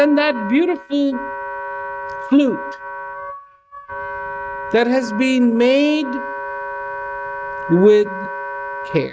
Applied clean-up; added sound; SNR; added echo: neural mask model RNNoise.